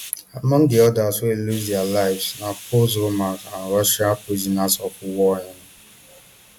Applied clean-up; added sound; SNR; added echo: none; Hiss; 20 dB; none.